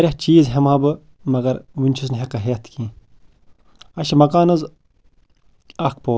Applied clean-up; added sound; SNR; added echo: none; none; none; none.